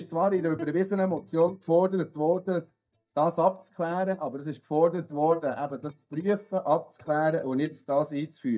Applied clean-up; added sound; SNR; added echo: neural mask model DeepFilterNet 3.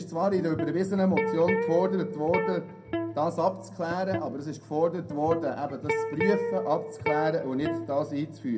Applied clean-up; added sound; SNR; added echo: none; Electric guitar; 5 dB; reverberation time 0.2 s.